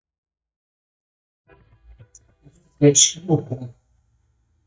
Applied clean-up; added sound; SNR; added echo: neural mask model DeepFilterNet 3.